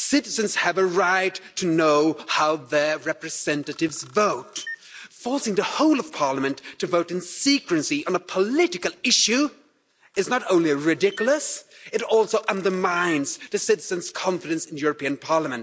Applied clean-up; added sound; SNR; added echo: none; Camera; 19 dB; none.